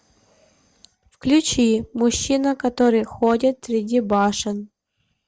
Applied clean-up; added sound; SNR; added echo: none; none; none; none.